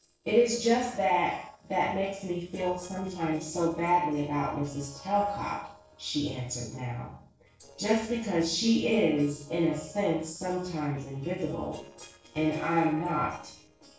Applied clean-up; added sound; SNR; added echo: neural separator model SepFormer DNS4.